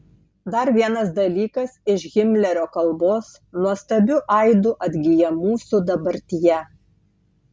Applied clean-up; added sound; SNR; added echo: none; none; none; none.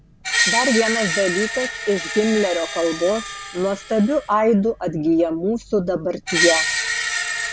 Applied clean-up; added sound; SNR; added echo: none; Screech; 4 dB; none.